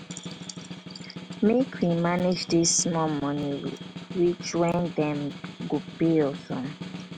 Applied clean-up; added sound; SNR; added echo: none; Snare drum; 12 dB; none.